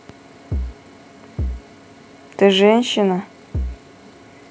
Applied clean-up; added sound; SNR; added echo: none; Bass drum; 4 dB; none.